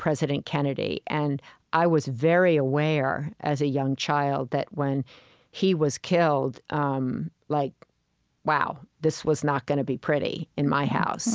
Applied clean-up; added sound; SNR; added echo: none; none; none; none.